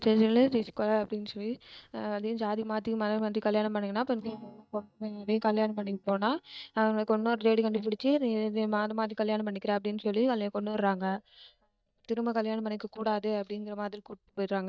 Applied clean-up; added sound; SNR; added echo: neural mask model DeepFilterNet 3.